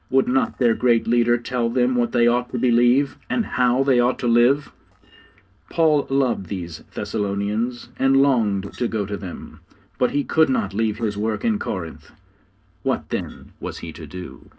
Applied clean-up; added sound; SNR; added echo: neural separator model SepFormer DNS4.